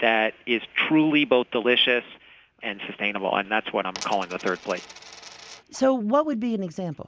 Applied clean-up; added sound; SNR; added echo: none; Coin (dropping); 16 dB; none.